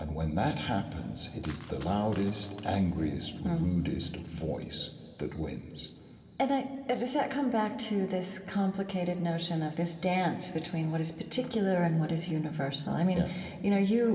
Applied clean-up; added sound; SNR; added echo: none; Coin (dropping); 19 dB; reverberation time 2.4 s.